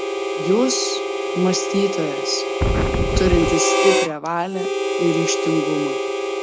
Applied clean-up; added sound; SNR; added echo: none; Harmonica + Wind; -2 dB; none.